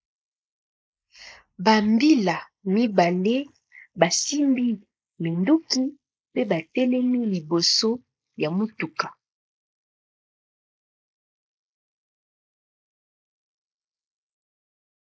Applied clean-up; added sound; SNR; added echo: neural mask model Resemble Enhance denoiser.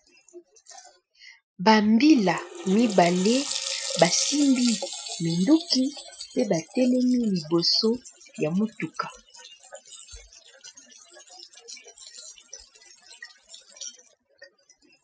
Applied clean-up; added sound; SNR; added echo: classical method Wiener filter.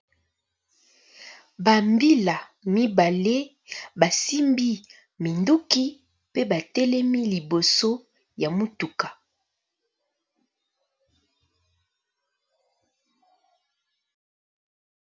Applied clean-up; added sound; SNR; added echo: none; none; none; none.